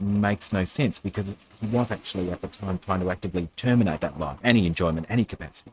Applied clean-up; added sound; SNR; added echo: neural mask model RNNoise.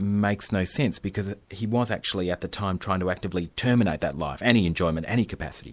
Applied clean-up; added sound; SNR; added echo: none; none; none; none.